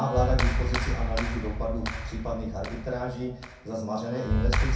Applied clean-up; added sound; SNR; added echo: none; Clapping; -3 dB; reverberation time 0.5 s.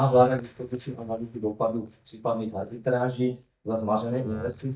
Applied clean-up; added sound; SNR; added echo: neural mask model DeepFilterNet 3.